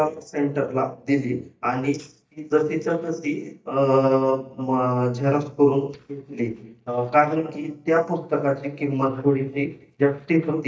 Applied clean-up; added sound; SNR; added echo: neural mask model DeepFilterNet 3.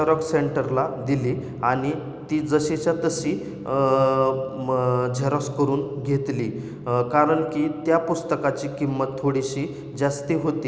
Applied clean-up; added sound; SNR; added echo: none; none; none; none.